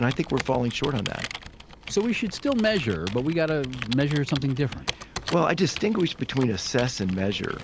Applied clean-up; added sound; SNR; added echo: none; Computer keyboard; 12 dB; none.